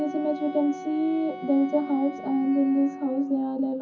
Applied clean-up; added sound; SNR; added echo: none; Wind instrument, woodwind instrument; 14 dB; reverberation time 0.4 s.